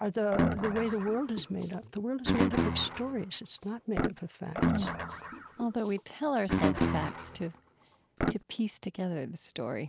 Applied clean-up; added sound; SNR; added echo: none; Guitar; -1 dB; none.